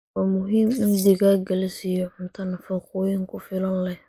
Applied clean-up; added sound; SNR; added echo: neural mask model Resemble Enhance denoiser.